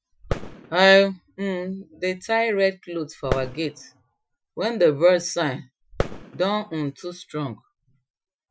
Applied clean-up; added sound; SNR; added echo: classical method Wiener filter.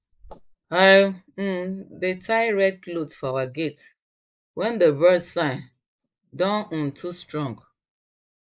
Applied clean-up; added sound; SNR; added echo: neural mask model Resemble Enhance denoiser.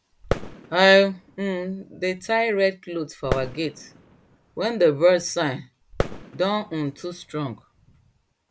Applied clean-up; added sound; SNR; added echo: none; Fireworks; 11 dB; none.